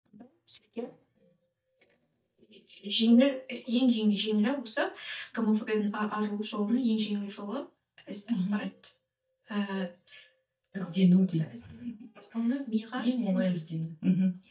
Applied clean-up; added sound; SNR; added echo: neural mask model DeepFilterNet 3.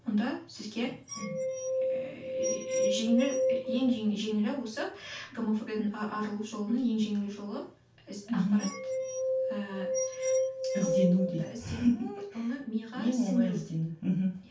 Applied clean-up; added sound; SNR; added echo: none; Glass; 0 dB; reverberation time 0.3 s.